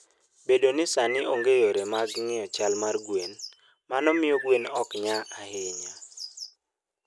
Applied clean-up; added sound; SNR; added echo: none; Bird; 11 dB; none.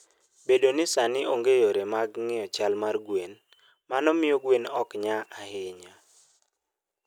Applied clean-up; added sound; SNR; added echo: none; none; none; none.